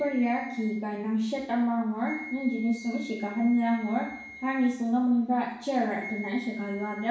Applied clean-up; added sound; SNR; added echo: none; Wind instrument, woodwind instrument; 17 dB; reverberation time 0.7 s.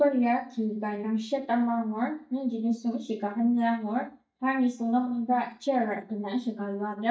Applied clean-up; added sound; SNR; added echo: neural mask model DeepFilterNet 3.